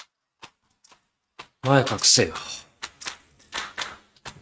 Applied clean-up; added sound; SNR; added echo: neural mask model RNNoise.